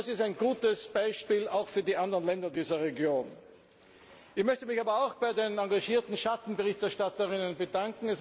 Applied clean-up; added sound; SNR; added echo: none; none; none; none.